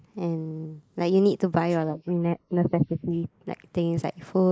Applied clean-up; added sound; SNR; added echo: neural mask model Resemble Enhance denoiser.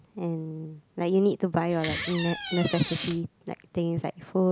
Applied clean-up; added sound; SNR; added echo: none; Door; -3 dB; none.